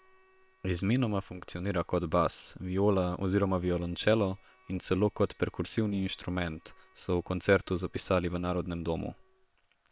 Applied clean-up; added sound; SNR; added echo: neural separator model SepFormer WHAM!.